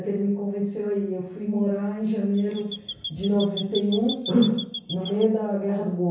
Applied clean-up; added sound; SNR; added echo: none; Chirp, tweet; 10 dB; reverberation time 0.6 s.